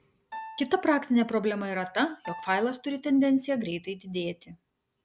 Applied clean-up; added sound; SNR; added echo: none; Piano; 17 dB; none.